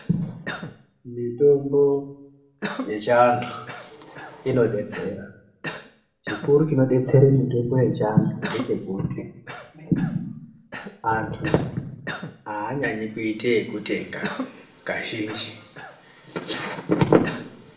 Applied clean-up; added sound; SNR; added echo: none; Cough; 15 dB; reverberation time 0.6 s.